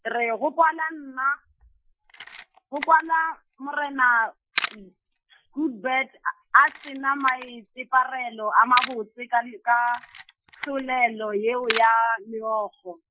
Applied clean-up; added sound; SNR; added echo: classical method Wiener filter.